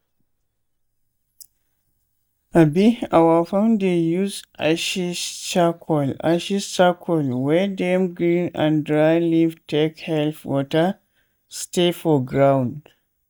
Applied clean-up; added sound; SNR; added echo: neural mask model DeepFilterNet 3.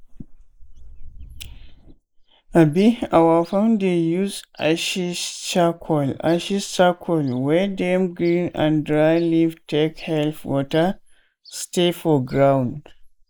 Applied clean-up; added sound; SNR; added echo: neural mask model Resemble Enhance denoiser.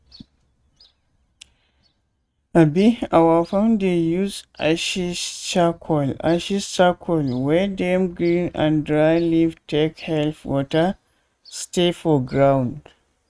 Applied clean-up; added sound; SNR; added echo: neural mask model RNNoise.